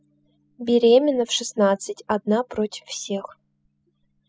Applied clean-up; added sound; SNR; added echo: classical method spectral subtraction.